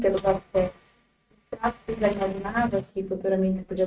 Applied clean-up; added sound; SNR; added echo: neural mask model RNNoise.